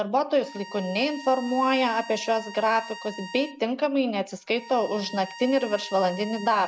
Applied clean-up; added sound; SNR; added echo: none; Bowed string instrument; 16 dB; none.